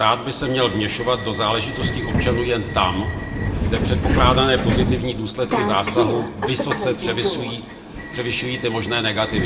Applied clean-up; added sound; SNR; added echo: none; Subway, metro, underground; 2 dB; reverberation time 1.0 s.